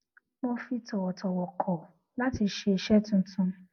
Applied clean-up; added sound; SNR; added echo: none; none; none; none.